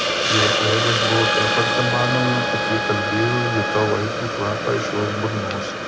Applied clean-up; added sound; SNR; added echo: none; Hiss + Trumpet; -3 dB; none.